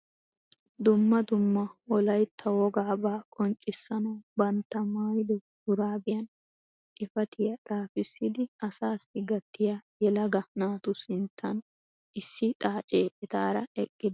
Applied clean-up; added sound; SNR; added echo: none; none; none; none.